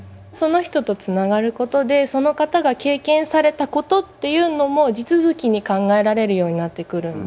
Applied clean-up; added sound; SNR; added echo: none; none; none; none.